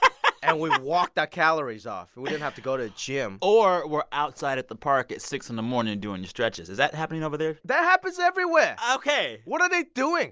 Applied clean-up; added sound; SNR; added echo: none; none; none; none.